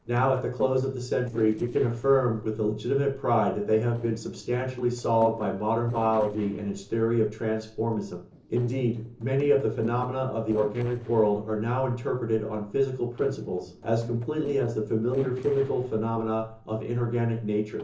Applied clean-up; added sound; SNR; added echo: neural separator model SepFormer DNS4.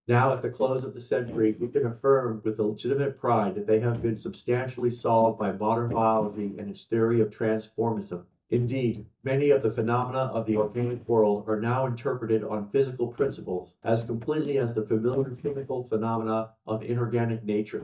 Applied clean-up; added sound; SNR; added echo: neural mask model DeepFilterNet 3.